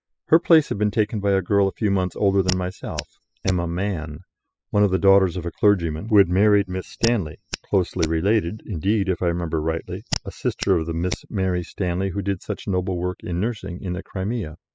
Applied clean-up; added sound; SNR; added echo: classical method spectral subtraction.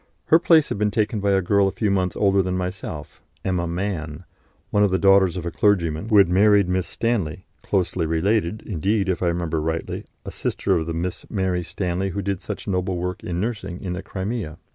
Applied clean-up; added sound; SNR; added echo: none; none; none; none.